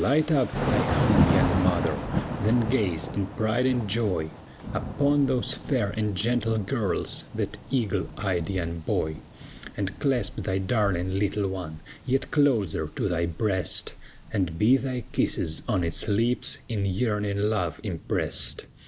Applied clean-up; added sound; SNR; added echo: none; Thunder / Rain; 7 dB; none.